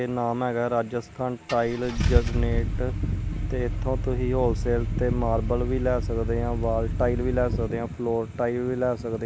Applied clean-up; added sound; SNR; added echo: none; Engine starting / Car; 2 dB; none.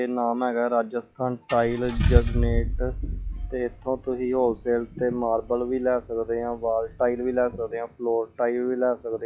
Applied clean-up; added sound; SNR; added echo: classical method log-MMSE.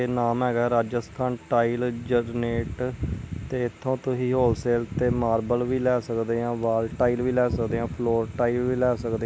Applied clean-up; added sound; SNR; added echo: none; none; none; none.